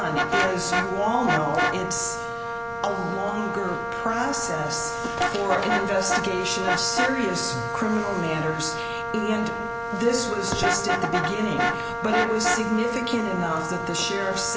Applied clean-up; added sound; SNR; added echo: none; Vehicle horn, car horn, honking + Wind instrument, woodwind instrument; 1 dB; none.